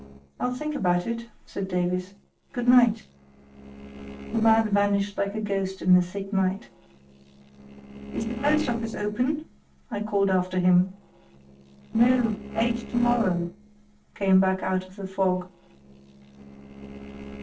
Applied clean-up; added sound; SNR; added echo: neural separator model SepFormer DNS4.